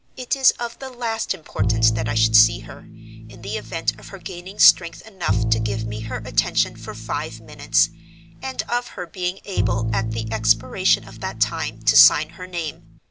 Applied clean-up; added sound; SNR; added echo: none; Bowed string instrument; 2 dB; none.